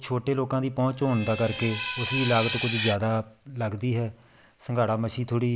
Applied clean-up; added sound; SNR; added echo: none; Screech; 2 dB; none.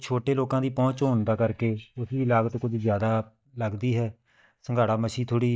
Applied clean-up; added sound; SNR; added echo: neural mask model DeepFilterNet 3.